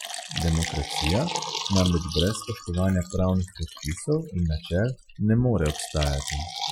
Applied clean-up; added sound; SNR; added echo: classical method Wiener filter.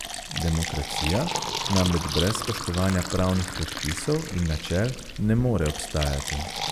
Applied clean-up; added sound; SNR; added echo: none; Fill (with liquid); 6 dB; none.